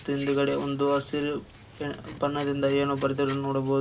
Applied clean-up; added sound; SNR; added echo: none; Hands; 16 dB; reverberation time 0.2 s.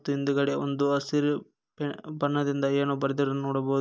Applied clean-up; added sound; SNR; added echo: none; none; none; none.